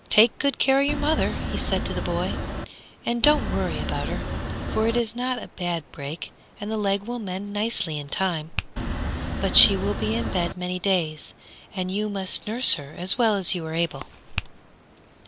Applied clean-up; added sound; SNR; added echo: none; Finger snapping + Wind; 3 dB; none.